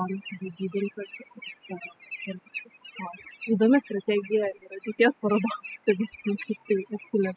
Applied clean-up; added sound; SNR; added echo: classical method spectral subtraction.